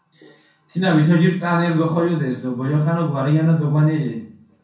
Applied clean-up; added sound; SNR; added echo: none; none; none; reverberation time 0.6 s.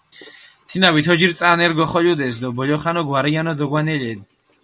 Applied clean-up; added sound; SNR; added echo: none; none; none; none.